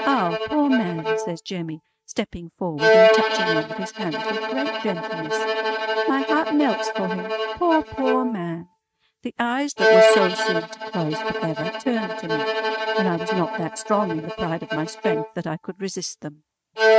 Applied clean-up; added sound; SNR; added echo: neural mask model RNNoise.